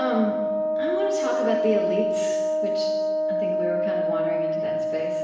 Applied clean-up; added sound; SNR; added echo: none; Wind instrument, woodwind instrument; -5 dB; reverberation time 1.0 s.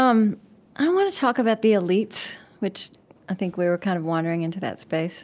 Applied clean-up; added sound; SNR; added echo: none; none; none; none.